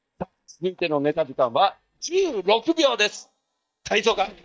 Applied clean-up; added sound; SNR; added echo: neural mask model DeepFilterNet 3.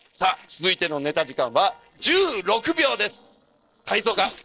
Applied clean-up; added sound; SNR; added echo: neural separator model SepFormer DNS4.